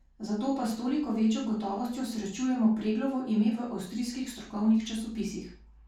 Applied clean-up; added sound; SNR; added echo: none; none; none; reverberation time 0.3 s.